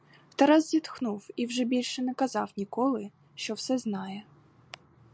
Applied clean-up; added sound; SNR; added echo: none; none; none; none.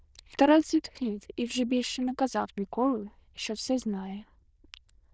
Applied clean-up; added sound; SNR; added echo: neural diffusion model UNIVERSE++.